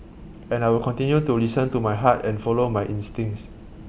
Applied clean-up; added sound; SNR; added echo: none; none; none; none.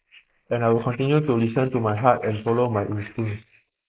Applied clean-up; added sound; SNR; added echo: neural mask model Resemble Enhance denoiser.